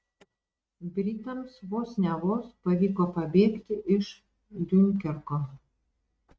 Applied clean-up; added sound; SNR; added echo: neural mask model RNNoise.